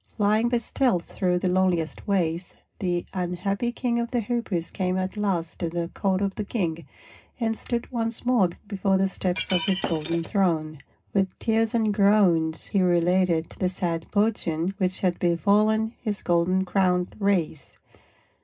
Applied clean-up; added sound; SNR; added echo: none; Shatter; 6 dB; reverberation time 0.2 s.